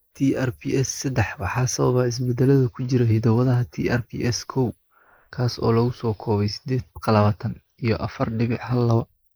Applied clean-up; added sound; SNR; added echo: neural mask model Resemble Enhance denoiser.